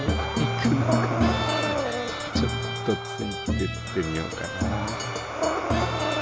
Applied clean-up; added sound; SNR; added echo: none; Breathing; 4 dB; none.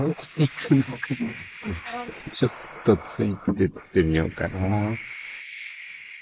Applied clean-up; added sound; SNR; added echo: neural mask model Resemble Enhance denoiser.